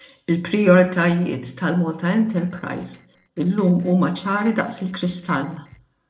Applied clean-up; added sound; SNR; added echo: neural separator model SepFormer DNS4.